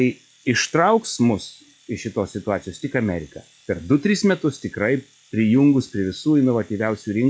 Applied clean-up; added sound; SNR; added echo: classical method log-MMSE.